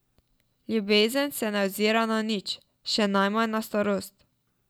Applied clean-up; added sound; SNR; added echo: none; none; none; none.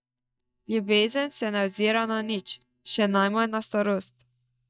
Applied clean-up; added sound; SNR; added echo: neural mask model DeepFilterNet 3.